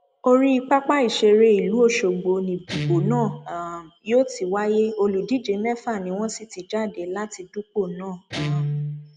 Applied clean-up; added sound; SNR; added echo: none; Guitar; 11 dB; none.